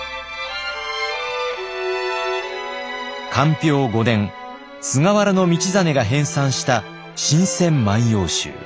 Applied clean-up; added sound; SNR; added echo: none; none; none; none.